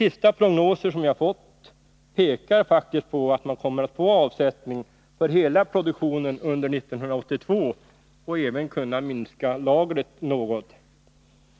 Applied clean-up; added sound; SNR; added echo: none; none; none; none.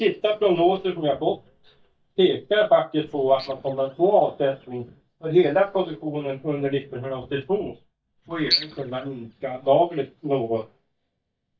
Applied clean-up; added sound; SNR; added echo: neural mask model DeepFilterNet 3.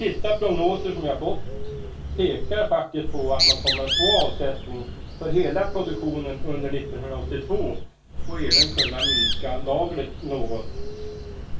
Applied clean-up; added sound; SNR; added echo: none; Bird; -1 dB; reverberation time 0.2 s.